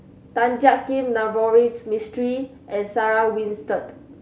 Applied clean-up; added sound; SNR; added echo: none; none; none; none.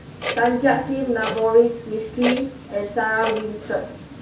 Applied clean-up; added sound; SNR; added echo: none; Clock; 10 dB; reverberation time 0.2 s.